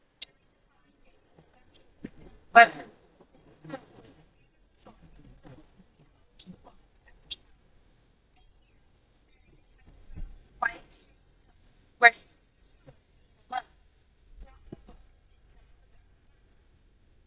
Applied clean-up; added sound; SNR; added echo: neural mask model DeepFilterNet 3.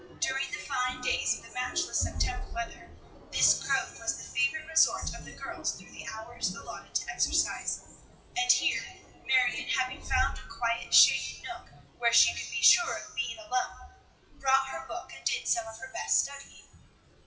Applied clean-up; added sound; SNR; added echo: classical method WPE with log-MMSE.